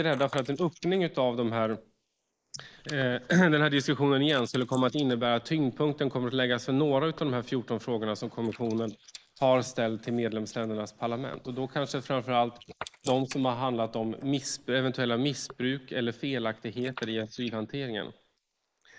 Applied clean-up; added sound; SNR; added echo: neural mask model Resemble Enhance denoiser.